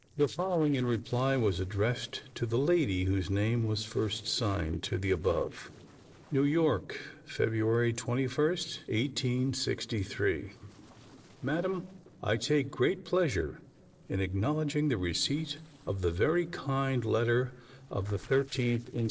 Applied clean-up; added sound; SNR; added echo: neural separator model SepFormer DNS4.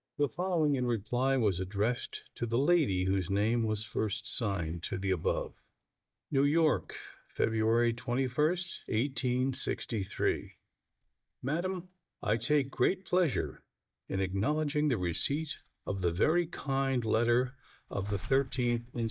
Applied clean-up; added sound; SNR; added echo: neural mask model DeepFilterNet 3.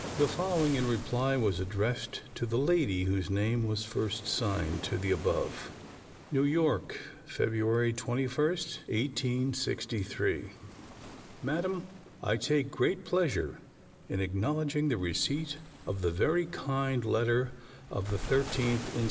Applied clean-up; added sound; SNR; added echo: none; Waves, surf; 14 dB; reverberation time 2.2 s.